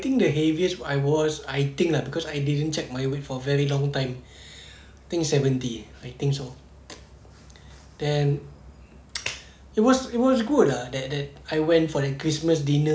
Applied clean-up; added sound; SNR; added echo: none; none; none; none.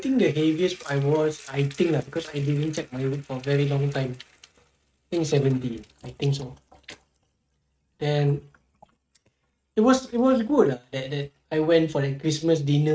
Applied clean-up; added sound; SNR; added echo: neural mask model RNNoise.